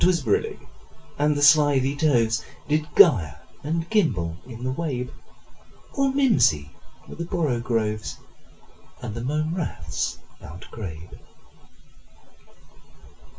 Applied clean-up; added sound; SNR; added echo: none; none; none; reverberation time 0.2 s.